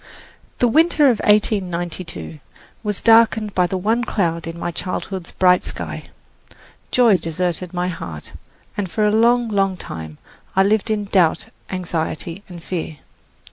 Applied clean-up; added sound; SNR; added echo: neural mask model Resemble Enhance denoiser.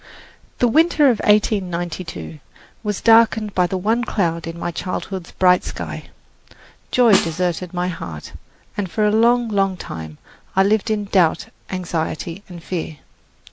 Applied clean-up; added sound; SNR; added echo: none; Snare drum; 8 dB; none.